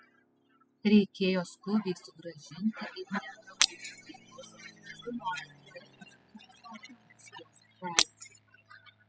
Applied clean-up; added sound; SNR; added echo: classical method spectral subtraction.